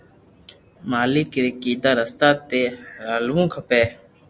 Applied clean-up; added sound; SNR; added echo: none; none; none; none.